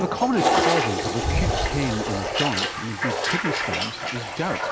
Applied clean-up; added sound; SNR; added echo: none; Toilet flush; -3 dB; none.